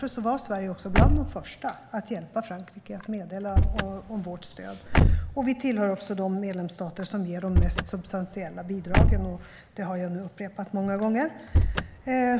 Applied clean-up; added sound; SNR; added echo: none; Slam / Car; -3 dB; none.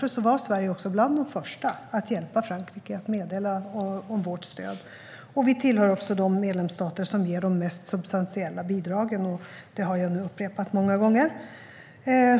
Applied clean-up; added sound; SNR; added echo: none; none; none; none.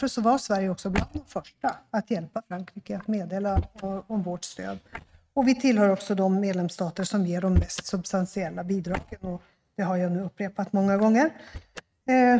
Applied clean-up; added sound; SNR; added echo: neural mask model RNNoise.